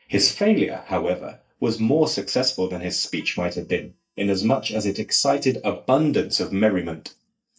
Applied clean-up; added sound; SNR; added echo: neural mask model DeepFilterNet 3.